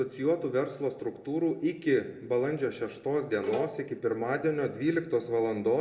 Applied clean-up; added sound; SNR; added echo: none; Bowed string instrument; 10 dB; reverberation time 0.7 s.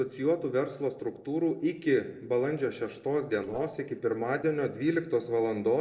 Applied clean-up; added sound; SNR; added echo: neural separator model SepFormer DNS4.